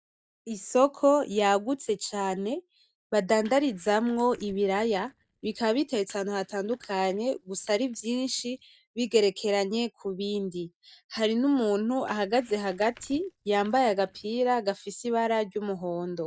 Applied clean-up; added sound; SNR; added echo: neural mask model DeepFilterNet 3.